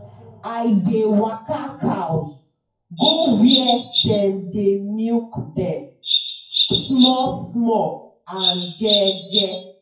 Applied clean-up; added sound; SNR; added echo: classical method WPE with log-MMSE.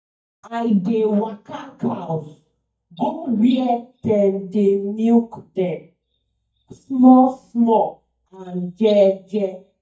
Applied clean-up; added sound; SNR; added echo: neural mask model DeepFilterNet 3.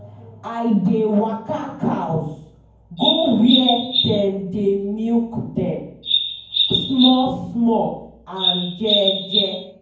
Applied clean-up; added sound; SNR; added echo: none; Bird vocalization, bird call, bird song; 1 dB; reverberation time 0.9 s.